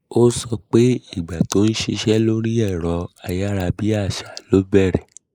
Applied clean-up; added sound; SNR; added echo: neural mask model Resemble Enhance denoiser.